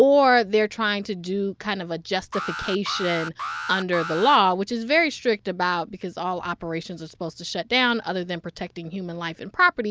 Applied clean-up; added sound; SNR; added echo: none; Alarm; 10 dB; none.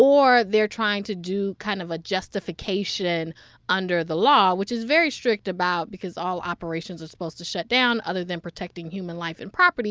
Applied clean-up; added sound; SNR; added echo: none; none; none; none.